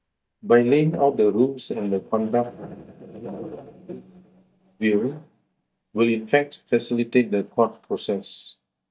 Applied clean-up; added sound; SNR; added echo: neural mask model DeepFilterNet 3.